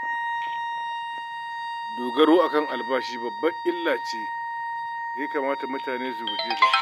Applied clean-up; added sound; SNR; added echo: none; Wind instrument, woodwind instrument; 4 dB; none.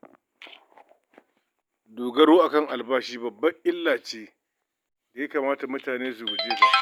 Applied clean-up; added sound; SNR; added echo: none; none; none; none.